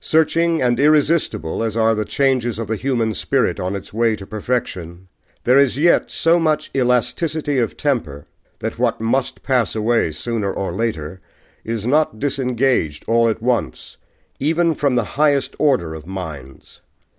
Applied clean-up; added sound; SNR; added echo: none; none; none; none.